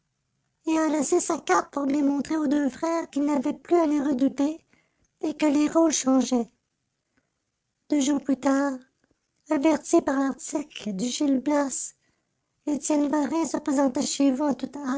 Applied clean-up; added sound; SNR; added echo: none; none; none; none.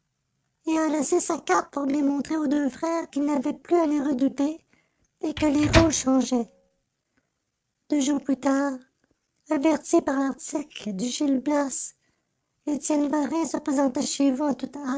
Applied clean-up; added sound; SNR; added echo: none; Microwave oven; 3 dB; none.